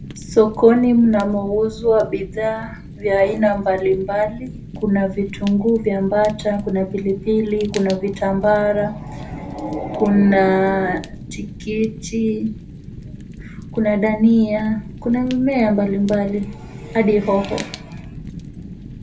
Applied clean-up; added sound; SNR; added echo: none; Fire; 14 dB; reverberation time 0.3 s.